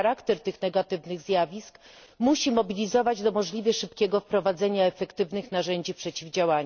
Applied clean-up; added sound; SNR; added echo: none; none; none; none.